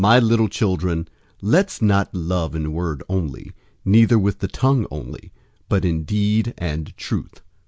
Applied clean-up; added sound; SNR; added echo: none; none; none; none.